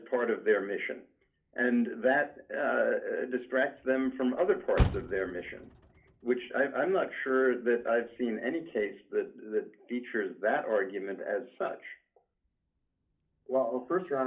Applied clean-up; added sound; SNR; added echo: none; Motor vehicle (road); 12 dB; reverberation time 0.3 s.